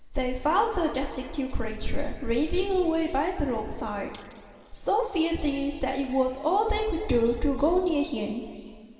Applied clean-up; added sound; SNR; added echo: none; none; none; reverberation time 2.1 s.